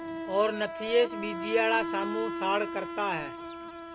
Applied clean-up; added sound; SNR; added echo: none; Insect; 6 dB; none.